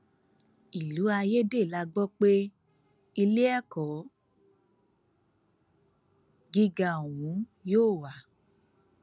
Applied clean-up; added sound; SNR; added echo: none; none; none; none.